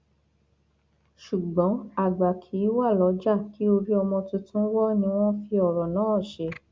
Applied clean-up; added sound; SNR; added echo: none; none; none; none.